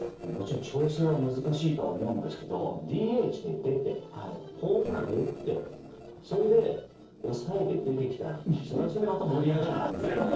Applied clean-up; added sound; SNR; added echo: neural separator model SepFormer DNS4.